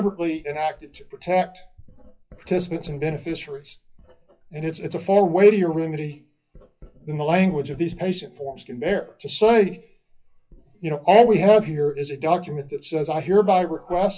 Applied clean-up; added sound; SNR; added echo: classical method WPE with log-MMSE.